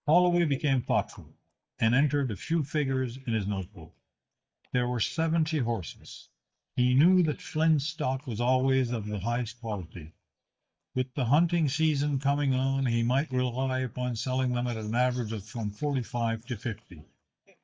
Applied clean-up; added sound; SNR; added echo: neural mask model DeepFilterNet 3.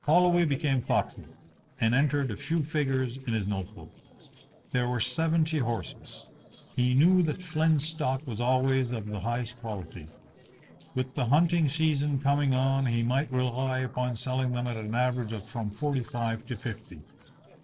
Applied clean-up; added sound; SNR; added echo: neural separator model SepFormer DNS4.